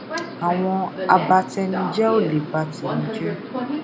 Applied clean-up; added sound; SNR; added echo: none; Subway, metro, underground; 6 dB; none.